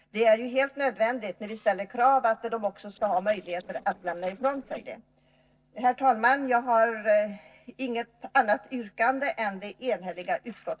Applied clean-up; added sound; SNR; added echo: neural separator model SepFormer DNS4.